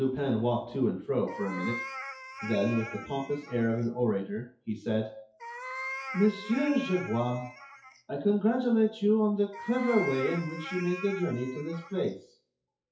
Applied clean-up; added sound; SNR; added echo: classical method WPE with log-MMSE.